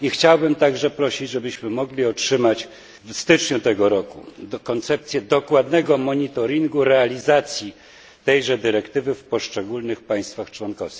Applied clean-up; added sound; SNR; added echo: none; none; none; none.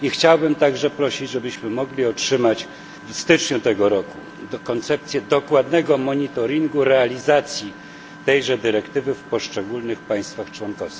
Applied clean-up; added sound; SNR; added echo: none; Engine; 19 dB; none.